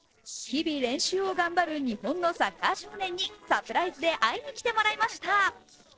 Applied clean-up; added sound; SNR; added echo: neural separator model SepFormer DNS4.